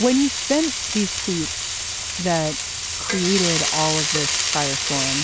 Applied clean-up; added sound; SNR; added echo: none; Frying (food); 0 dB; none.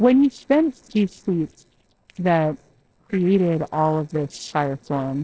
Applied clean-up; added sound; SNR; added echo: neural separator model SepFormer DNS4.